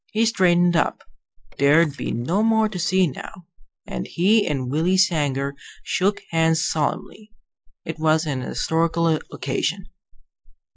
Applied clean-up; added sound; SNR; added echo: neural mask model Resemble Enhance denoiser.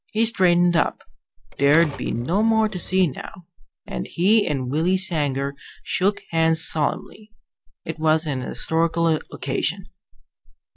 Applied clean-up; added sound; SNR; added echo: none; Typewriter; 18 dB; none.